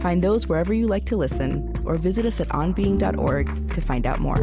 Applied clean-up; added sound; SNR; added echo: none; none; none; none.